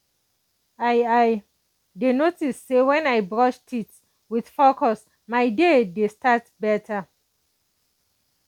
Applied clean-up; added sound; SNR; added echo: none; none; none; none.